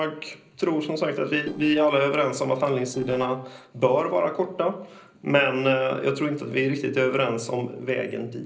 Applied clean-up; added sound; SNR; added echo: neural separator model SepFormer DNS4.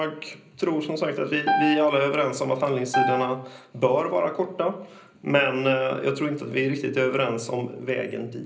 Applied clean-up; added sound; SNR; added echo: none; Piano; 4 dB; reverberation time 0.5 s.